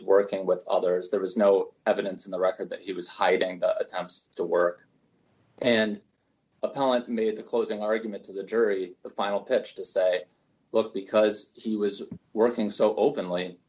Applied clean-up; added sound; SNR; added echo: none; none; none; none.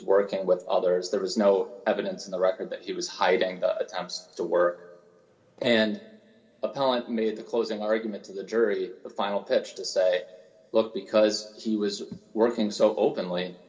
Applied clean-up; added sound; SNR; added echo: none; none; none; reverberation time 1.1 s.